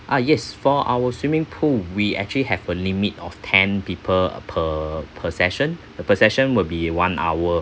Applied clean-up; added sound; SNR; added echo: none; none; none; none.